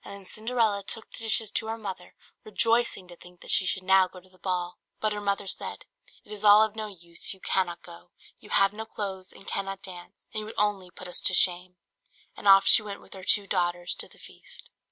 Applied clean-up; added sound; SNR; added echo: none; none; none; none.